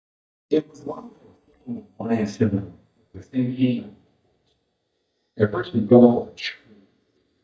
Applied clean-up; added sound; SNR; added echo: neural mask model DeepFilterNet 3.